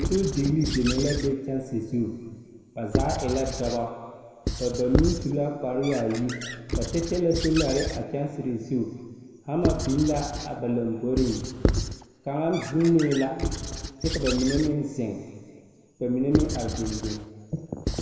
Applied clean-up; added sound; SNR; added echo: none; Squeak / Writing; 5 dB; reverberation time 2.0 s.